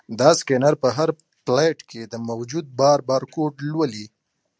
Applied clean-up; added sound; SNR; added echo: none; none; none; none.